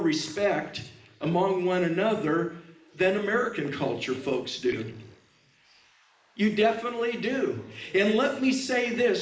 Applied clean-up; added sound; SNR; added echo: neural mask model Resemble Enhance denoiser.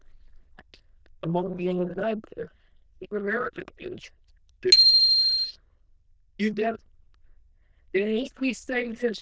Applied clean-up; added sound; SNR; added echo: neural diffusion model UNIVERSE++.